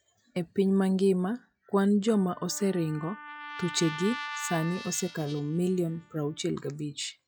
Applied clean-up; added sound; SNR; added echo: classical method log-MMSE.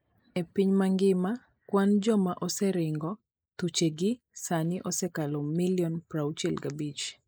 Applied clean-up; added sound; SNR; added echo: neural mask model Resemble Enhance denoiser.